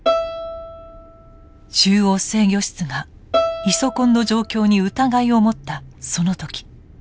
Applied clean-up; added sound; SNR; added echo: none; Bowed string instrument; 8 dB; none.